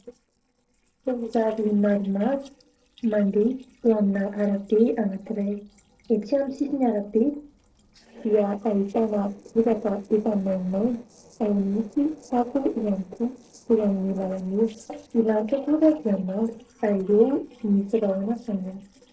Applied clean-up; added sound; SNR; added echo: neural separator model SepFormer DNS4.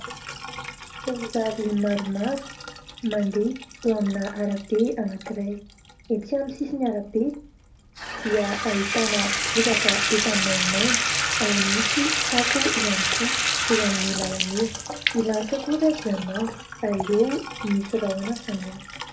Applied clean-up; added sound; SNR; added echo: none; Bathtub (filling or washing) / Water tap, faucet; 2 dB; reverberation time 0.3 s.